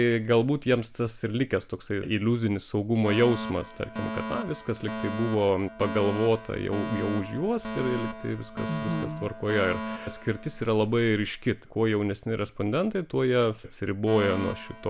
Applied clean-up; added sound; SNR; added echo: none; Alarm; 11 dB; none.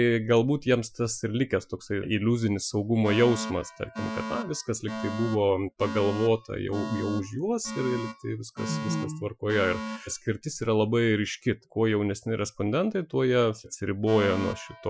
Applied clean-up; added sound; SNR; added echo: classical method Wiener filter.